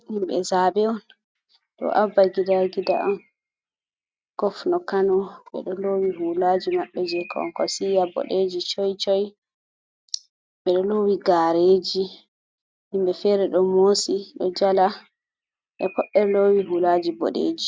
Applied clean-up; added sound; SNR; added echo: neural mask model RNNoise.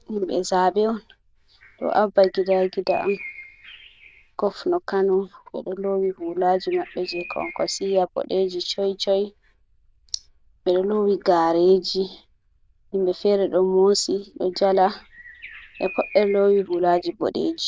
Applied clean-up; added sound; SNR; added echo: neural diffusion model UNIVERSE++.